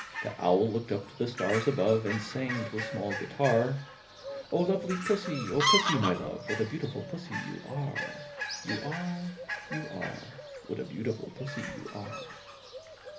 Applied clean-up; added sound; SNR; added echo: none; Fowl; 5 dB; reverberation time 0.3 s.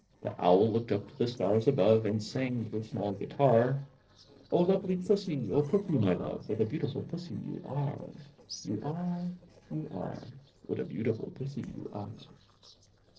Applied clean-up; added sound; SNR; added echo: neural separator model SepFormer DNS4.